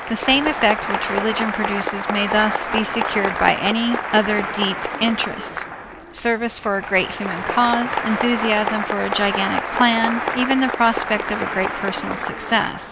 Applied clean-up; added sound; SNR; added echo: none; Applause; 4 dB; none.